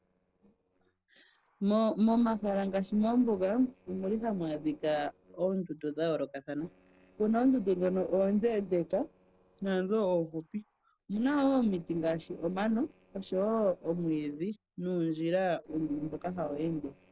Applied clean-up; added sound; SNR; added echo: neural separator model SepFormer DNS4.